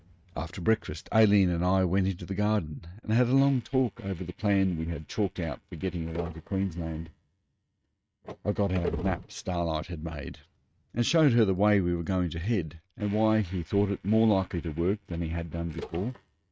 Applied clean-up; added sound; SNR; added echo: neural mask model RNNoise.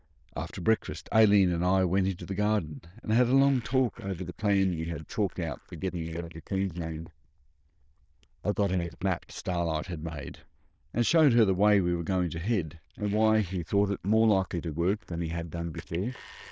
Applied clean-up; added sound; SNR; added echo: neural diffusion model UNIVERSE++.